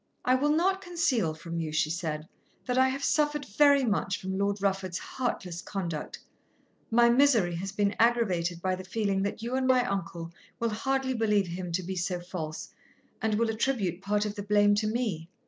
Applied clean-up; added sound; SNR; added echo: none; Bowed string instrument; 8 dB; none.